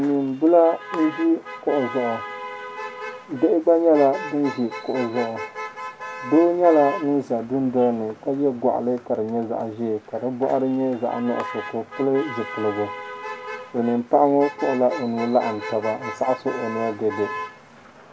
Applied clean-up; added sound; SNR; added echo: none; Motor vehicle (road); 13 dB; none.